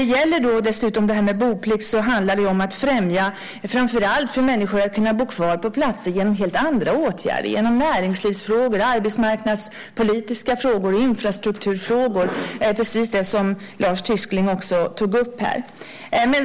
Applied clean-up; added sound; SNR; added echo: none; none; none; none.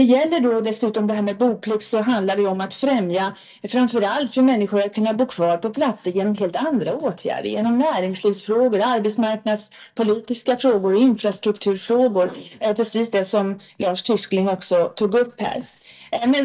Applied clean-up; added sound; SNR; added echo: neural mask model DeepFilterNet 3.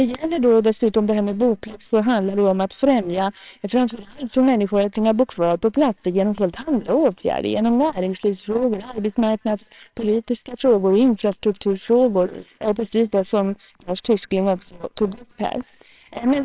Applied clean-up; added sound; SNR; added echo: neural separator model SepFormer WHAMR!.